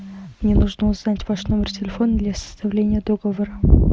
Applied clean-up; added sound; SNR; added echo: none; Telephone; 19 dB; none.